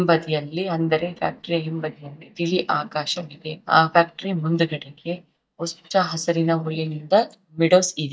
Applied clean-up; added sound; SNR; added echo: neural mask model DeepFilterNet 3.